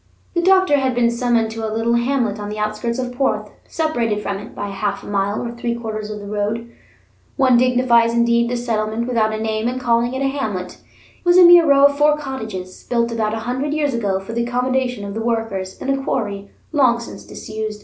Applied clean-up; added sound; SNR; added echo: none; none; none; none.